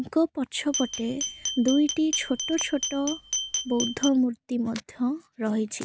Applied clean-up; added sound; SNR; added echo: none; Glass; 5 dB; none.